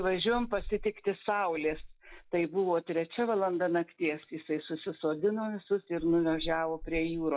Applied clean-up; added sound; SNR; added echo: classical method log-MMSE.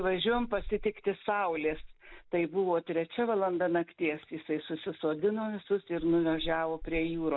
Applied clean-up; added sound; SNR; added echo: neural mask model Resemble Enhance denoiser.